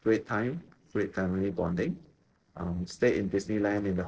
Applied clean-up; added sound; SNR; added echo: neural separator model SepFormer DNS4.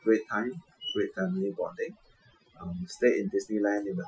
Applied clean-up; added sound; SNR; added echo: classical method Wiener filter.